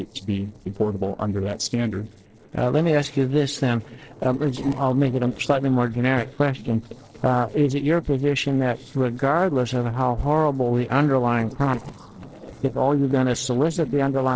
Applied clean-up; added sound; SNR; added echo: neural separator model SepFormer DNS4.